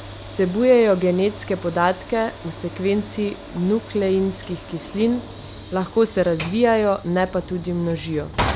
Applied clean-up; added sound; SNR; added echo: none; Sliding door / Train; 12 dB; none.